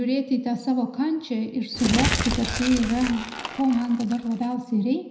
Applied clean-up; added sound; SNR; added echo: none; Crumpling, crinkling; 5 dB; reverberation time 0.8 s.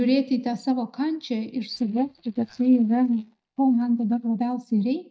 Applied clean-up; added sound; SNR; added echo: neural mask model DeepFilterNet 3.